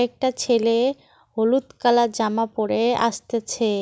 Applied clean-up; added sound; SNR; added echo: none; none; none; none.